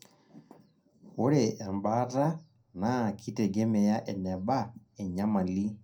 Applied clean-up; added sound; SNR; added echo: none; none; none; reverberation time 0.2 s.